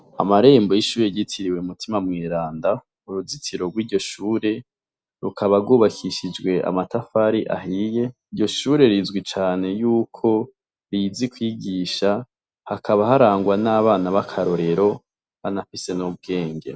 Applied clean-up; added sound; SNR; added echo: none; none; none; none.